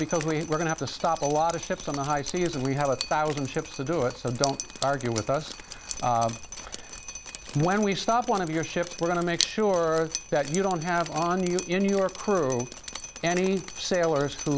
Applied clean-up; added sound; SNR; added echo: none; Drip; 11 dB; none.